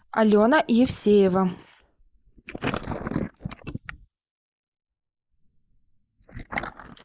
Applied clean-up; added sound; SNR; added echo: neural mask model Resemble Enhance denoiser.